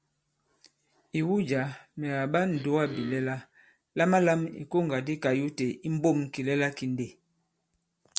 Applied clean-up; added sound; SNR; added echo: none; Cough; 14 dB; none.